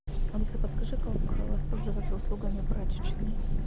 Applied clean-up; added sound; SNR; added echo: none; none; none; none.